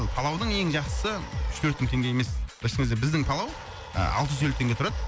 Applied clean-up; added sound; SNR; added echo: none; Domestic sounds, home sounds; 17 dB; none.